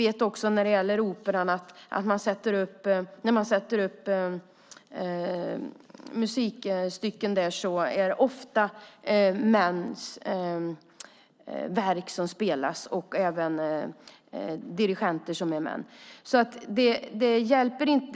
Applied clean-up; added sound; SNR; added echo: none; none; none; none.